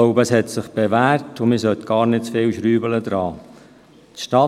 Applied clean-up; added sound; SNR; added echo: none; none; none; none.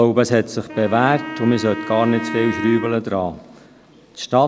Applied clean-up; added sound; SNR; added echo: none; Wind instrument, woodwind instrument; 11 dB; none.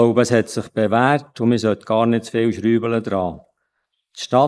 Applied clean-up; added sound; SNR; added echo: neural mask model Resemble Enhance denoiser.